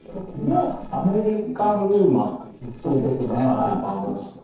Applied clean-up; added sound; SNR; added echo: neural separator model SepFormer DNS4.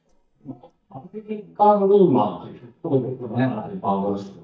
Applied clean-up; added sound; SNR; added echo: neural mask model DeepFilterNet 3.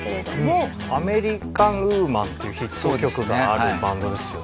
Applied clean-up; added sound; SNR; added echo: none; none; none; none.